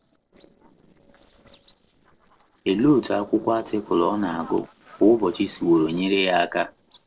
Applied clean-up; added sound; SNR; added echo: neural separator model SepFormer DNS4.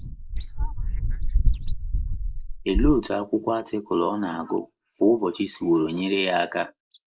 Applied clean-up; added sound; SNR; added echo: neural mask model Resemble Enhance denoiser.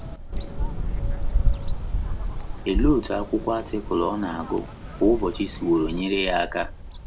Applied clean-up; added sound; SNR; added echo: none; Bird vocalization, bird call, bird song; 0 dB; none.